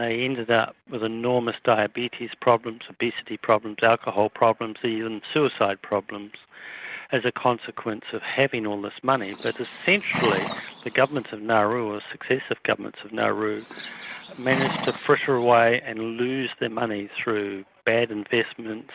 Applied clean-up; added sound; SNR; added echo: none; Livestock, farm animals, working animals; 8 dB; none.